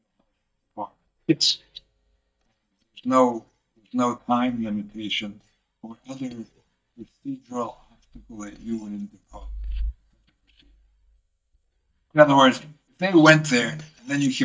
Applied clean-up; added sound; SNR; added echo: neural mask model DeepFilterNet 3.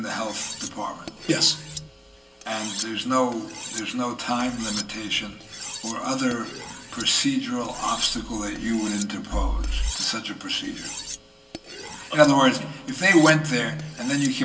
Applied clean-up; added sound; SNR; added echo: none; Cutlery, silverware; 12 dB; reverberation time 0.2 s.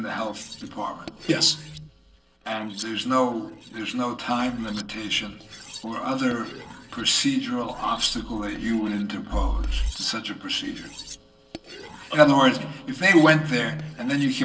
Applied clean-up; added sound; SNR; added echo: neural separator model SepFormer DNS4.